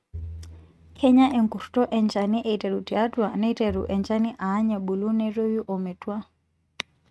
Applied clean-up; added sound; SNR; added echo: neural mask model RNNoise.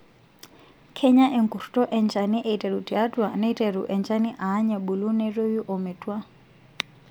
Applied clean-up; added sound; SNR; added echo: none; none; none; none.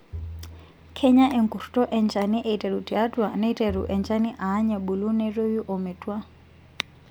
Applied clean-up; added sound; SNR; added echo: none; Bowed string instrument + Telephone; 18 dB; none.